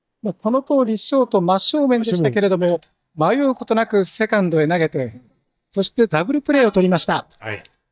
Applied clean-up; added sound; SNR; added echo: neural mask model DeepFilterNet 3.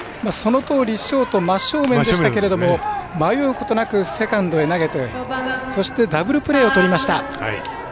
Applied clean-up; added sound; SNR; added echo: none; none; none; none.